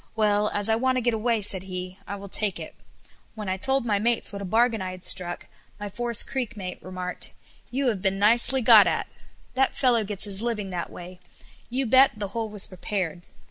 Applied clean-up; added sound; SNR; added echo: none; none; none; none.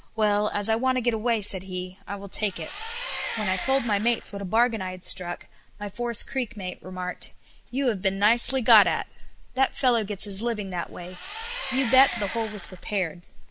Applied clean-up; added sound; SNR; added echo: none; Engine; 9 dB; none.